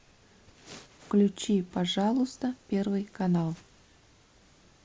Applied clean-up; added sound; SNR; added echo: none; none; none; none.